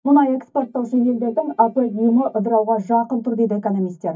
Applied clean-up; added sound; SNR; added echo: neural mask model DeepFilterNet 3.